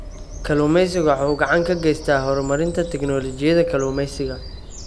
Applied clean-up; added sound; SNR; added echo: none; Bird vocalization, bird call, bird song; 13 dB; none.